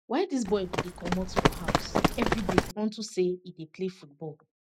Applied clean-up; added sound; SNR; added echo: none; Run; -4 dB; none.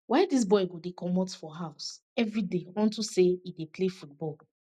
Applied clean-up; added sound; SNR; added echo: none; none; none; none.